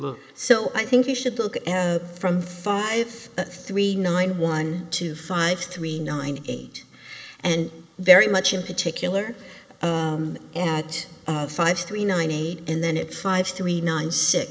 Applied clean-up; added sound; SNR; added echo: neural mask model Resemble Enhance denoiser.